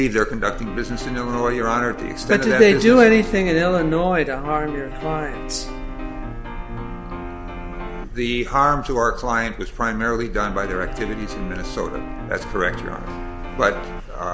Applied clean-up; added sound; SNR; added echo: none; Piano; 12 dB; none.